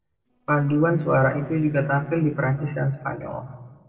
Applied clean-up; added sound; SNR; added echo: neural separator model SepFormer DNS4.